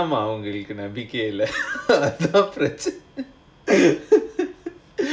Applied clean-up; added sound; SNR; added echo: none; none; none; none.